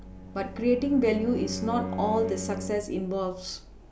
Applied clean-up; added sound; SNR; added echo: none; Bowed string instrument; 9 dB; none.